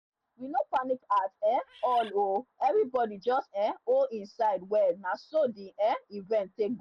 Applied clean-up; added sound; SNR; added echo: none; Bird; 20 dB; none.